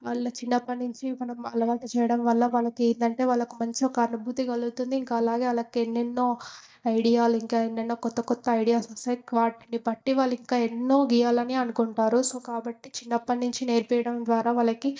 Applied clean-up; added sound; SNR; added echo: neural mask model DeepFilterNet 3.